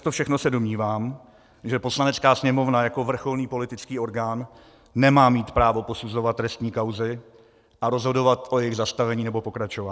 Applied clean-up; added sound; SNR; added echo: none; none; none; none.